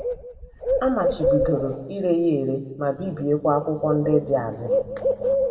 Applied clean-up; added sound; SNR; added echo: none; Bird; 2 dB; reverberation time 1.0 s.